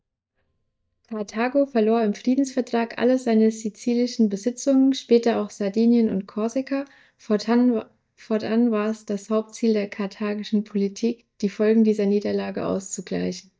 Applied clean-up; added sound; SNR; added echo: neural mask model DeepFilterNet 3.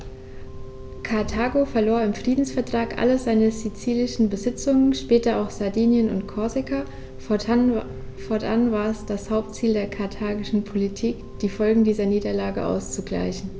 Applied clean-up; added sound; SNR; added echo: none; Keyboard (musical); 18 dB; none.